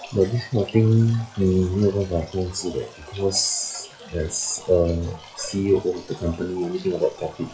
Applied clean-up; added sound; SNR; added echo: classical method WPE with log-MMSE.